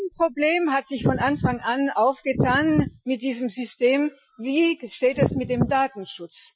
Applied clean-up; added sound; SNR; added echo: classical method Wiener filter.